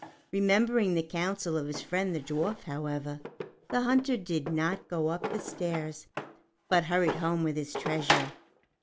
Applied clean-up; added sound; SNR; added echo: none; Drawer open or close; 8 dB; none.